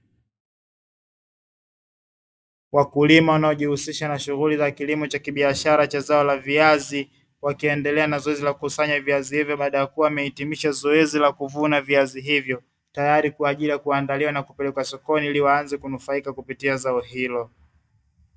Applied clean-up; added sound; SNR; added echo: neural mask model DeepFilterNet 3.